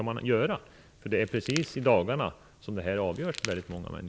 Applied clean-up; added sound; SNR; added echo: none; Crackle; 14 dB; none.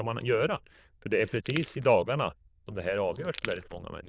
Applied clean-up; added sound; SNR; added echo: neural diffusion model UNIVERSE++.